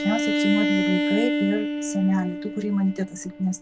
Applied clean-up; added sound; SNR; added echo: none; Bowed string instrument; 0 dB; none.